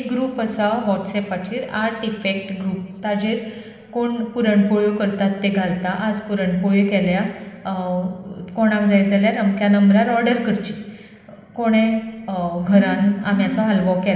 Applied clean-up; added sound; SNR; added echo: none; none; none; reverberation time 1.2 s.